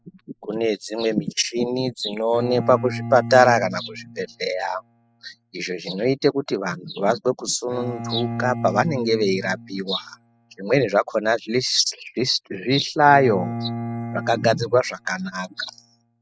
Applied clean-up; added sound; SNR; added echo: classical method spectral subtraction.